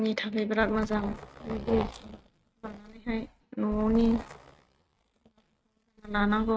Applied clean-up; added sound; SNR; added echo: neural mask model RNNoise.